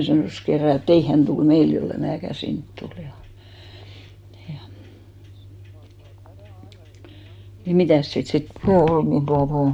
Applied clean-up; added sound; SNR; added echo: none; none; none; none.